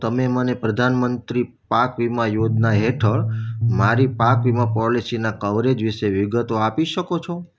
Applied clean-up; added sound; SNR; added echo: none; Bass guitar; -1 dB; none.